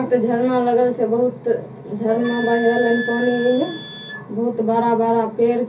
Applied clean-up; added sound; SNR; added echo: none; Wind instrument, woodwind instrument; 13 dB; reverberation time 0.3 s.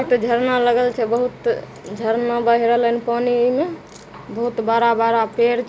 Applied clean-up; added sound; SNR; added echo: none; none; none; none.